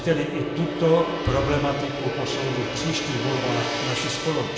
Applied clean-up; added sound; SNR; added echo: none; Gong; 4 dB; reverberation time 1.0 s.